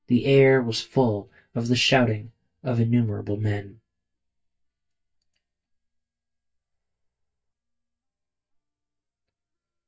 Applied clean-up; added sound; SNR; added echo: neural mask model DeepFilterNet 3.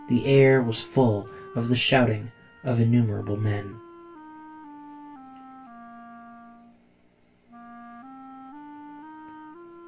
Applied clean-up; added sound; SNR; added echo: none; Wind instrument, woodwind instrument; 18 dB; reverberation time 0.2 s.